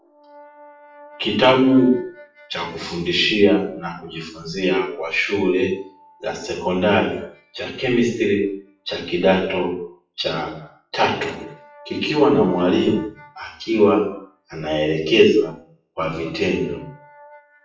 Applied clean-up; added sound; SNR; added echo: classical method WPE with log-MMSE.